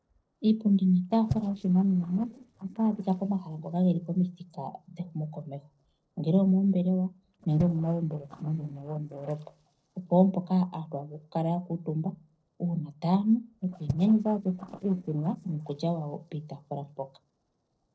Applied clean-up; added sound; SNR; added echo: neural separator model SepFormer DNS4.